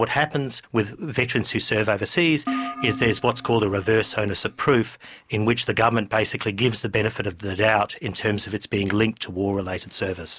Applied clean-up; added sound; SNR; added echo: none; Keyboard (musical); 10 dB; none.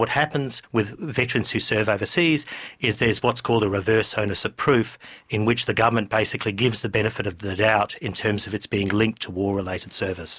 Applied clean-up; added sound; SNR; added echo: none; none; none; none.